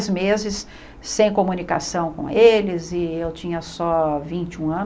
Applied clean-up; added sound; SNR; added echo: none; none; none; none.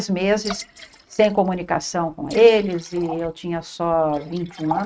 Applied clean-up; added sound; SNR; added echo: neural mask model RNNoise.